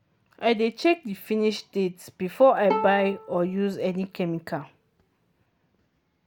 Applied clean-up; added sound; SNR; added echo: none; Bowed string instrument; 9 dB; none.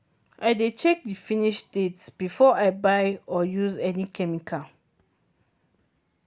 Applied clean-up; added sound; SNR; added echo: none; none; none; none.